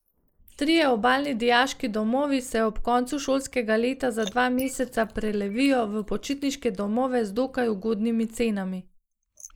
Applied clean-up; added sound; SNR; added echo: neural mask model Resemble Enhance denoiser.